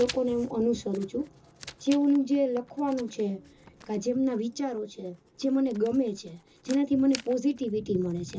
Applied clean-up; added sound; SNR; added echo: none; Writing; 20 dB; reverberation time 0.2 s.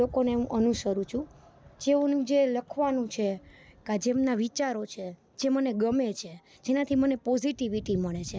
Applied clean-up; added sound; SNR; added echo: none; none; none; none.